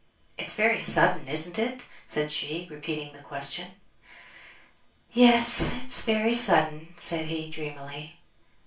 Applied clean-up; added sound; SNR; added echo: none; none; none; reverberation time 0.3 s.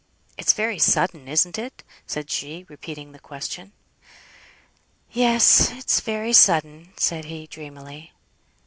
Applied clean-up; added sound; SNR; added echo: none; none; none; none.